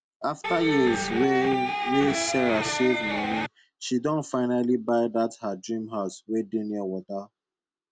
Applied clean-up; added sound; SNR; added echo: none; Electric guitar; 1 dB; none.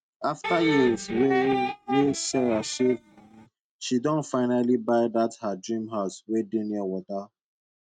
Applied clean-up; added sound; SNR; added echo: neural mask model RNNoise.